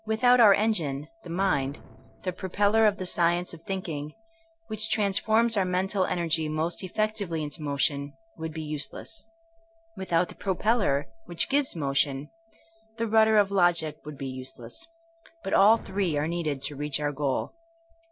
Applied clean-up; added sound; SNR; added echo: none; Explosion; 19 dB; none.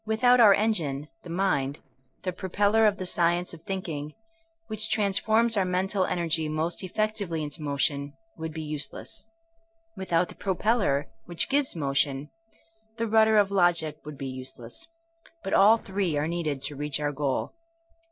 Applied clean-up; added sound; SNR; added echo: neural separator model SepFormer DNS4.